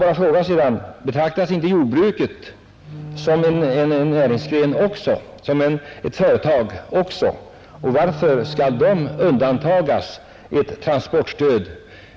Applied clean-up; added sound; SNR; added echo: none; Wind instrument, woodwind instrument; 17 dB; none.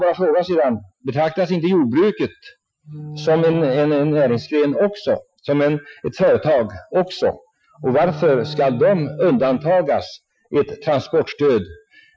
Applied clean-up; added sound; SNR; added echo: classical method Wiener filter.